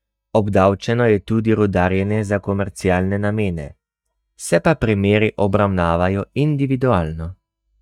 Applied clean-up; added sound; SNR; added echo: neural mask model DeepFilterNet 3.